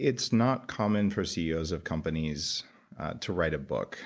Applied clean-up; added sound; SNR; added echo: none; none; none; none.